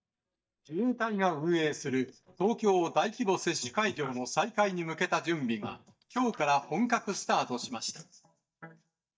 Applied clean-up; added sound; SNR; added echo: neural mask model DeepFilterNet 3.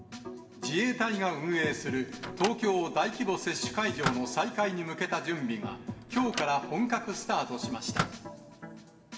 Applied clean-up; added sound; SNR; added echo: none; Microwave oven; 10 dB; reverberation time 2.2 s.